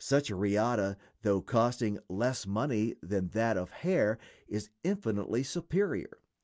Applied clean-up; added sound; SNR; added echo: none; none; none; none.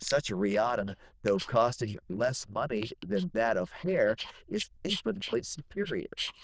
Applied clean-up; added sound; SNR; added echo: neural diffusion model UNIVERSE++.